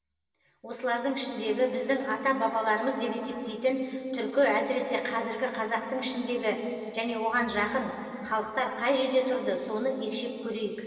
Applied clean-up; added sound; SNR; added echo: none; none; none; reverberation time 2.6 s.